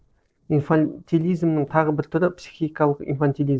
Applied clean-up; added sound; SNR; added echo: neural separator model SepFormer DNS4.